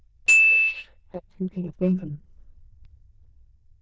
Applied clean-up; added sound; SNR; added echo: neural diffusion model UNIVERSE++.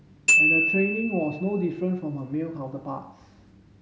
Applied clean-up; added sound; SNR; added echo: none; Glockenspiel; -2 dB; none.